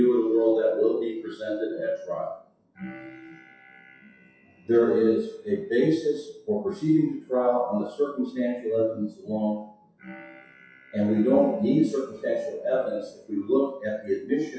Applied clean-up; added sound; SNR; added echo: classical method WPE with log-MMSE.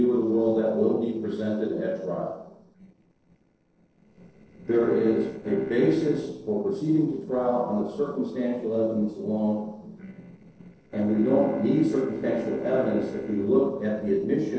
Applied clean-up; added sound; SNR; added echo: neural separator model SepFormer DNS4.